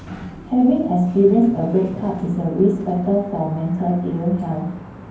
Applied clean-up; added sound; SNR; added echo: none; Sliding door; 19 dB; reverberation time 0.9 s.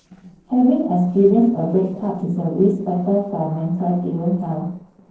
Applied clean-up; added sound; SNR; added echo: neural separator model SepFormer DNS4.